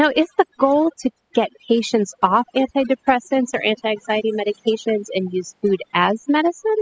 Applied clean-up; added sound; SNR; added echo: classical method spectral subtraction.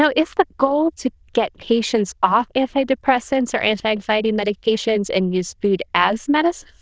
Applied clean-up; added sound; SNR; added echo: neural diffusion model UNIVERSE++.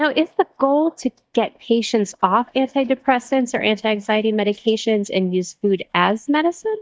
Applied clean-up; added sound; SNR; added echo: neural mask model DeepFilterNet 3.